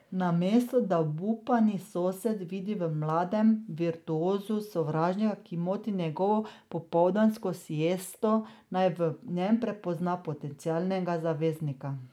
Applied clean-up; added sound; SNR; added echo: none; none; none; none.